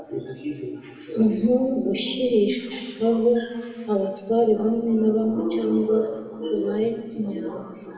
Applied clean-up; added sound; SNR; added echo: none; none; none; reverberation time 2.3 s.